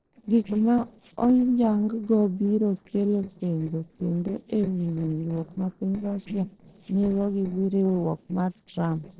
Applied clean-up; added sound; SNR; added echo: neural separator model SepFormer DNS4.